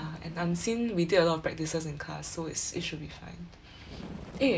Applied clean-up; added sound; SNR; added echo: none; Bird; 18 dB; none.